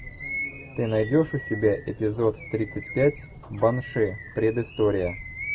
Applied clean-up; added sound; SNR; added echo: none; Bird vocalization, bird call, bird song; 13 dB; none.